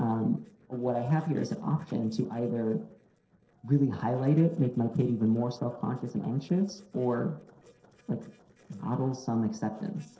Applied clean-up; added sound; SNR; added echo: neural separator model SepFormer DNS4.